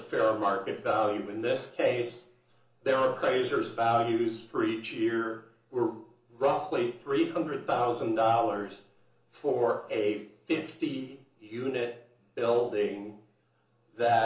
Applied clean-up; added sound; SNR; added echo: none; none; none; reverberation time 0.8 s.